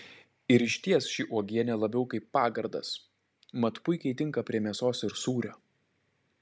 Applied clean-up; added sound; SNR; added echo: none; none; none; none.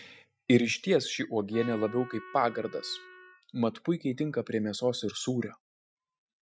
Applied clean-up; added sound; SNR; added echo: classical method Wiener filter.